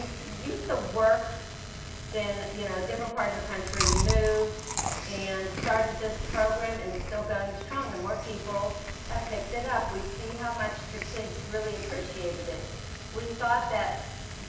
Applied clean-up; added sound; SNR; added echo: none; Chewing, mastication; 3 dB; reverberation time 0.9 s.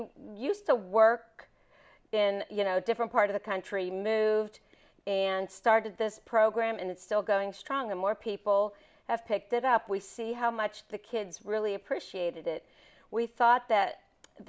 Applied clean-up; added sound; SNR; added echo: none; none; none; none.